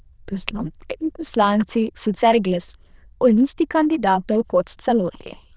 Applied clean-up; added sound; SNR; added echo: neural diffusion model UNIVERSE++.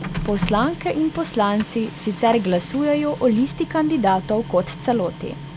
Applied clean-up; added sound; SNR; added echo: none; Printer; 11 dB; none.